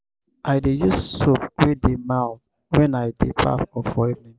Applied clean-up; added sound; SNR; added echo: none; none; none; none.